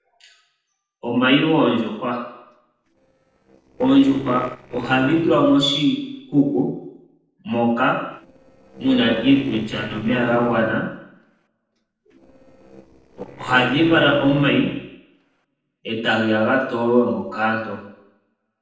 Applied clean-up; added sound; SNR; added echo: neural separator model SepFormer DNS4.